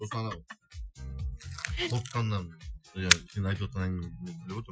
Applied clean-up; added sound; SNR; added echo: classical method Wiener filter.